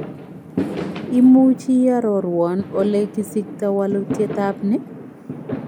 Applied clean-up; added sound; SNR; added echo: none; Fireworks; 11 dB; none.